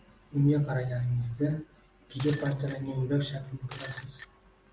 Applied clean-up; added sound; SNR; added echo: none; Shatter; 15 dB; none.